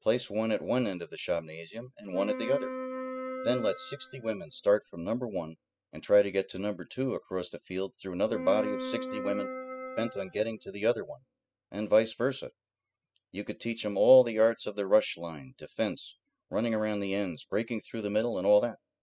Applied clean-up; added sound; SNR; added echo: classical method spectral subtraction.